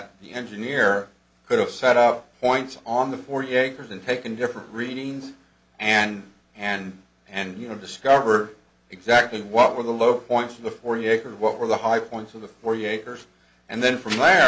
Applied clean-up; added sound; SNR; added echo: none; none; none; none.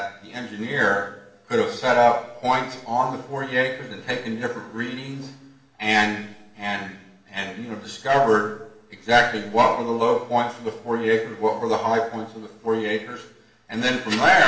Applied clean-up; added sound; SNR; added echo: none; none; none; reverberation time 0.8 s.